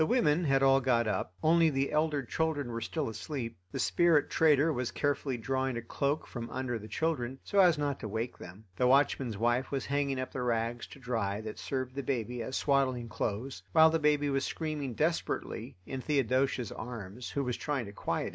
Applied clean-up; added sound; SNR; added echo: none; none; none; none.